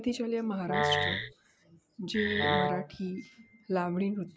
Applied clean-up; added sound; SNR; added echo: none; Brass instrument + Wood; -2 dB; none.